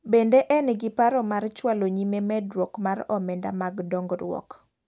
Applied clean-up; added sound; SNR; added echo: none; none; none; none.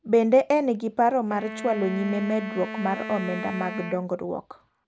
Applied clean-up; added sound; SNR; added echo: none; Wind instrument, woodwind instrument; 11 dB; none.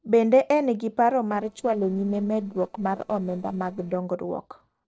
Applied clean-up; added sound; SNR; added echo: neural separator model SepFormer DNS4.